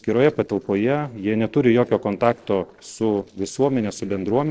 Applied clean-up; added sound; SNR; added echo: neural separator model SepFormer DNS4.